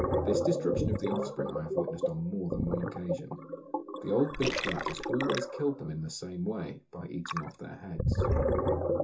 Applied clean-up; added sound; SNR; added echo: none; Gurgling; -2 dB; reverberation time 0.2 s.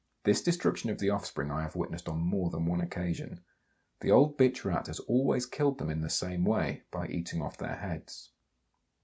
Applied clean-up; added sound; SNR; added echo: none; none; none; none.